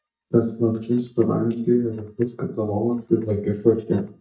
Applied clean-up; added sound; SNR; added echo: neural mask model DeepFilterNet 3.